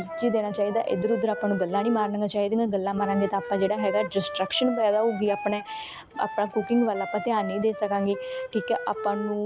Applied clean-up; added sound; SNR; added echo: none; Wind instrument, woodwind instrument; 9 dB; none.